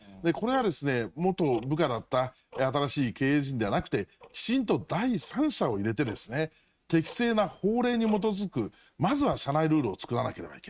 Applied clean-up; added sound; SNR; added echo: neural mask model RNNoise.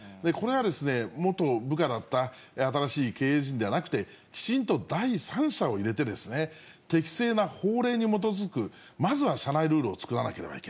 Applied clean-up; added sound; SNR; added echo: none; none; none; none.